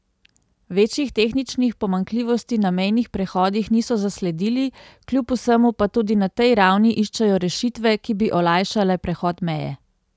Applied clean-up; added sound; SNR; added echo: none; none; none; none.